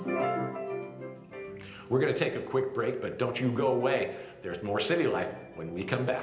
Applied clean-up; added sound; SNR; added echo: none; none; none; reverberation time 0.9 s.